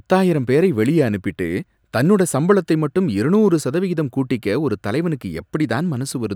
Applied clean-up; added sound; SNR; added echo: none; none; none; none.